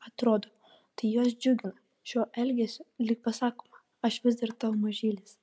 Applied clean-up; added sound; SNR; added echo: none; none; none; none.